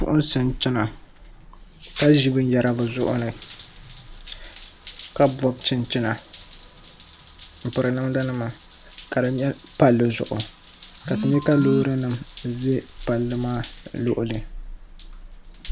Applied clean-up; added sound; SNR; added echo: none; Drip / Trickle, dribble / Bathtub (filling or washing) / Water tap, faucet; 13 dB; none.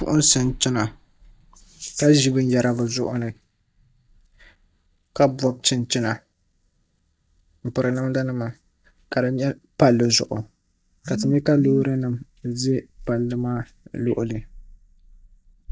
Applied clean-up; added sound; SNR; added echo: neural mask model DeepFilterNet 3.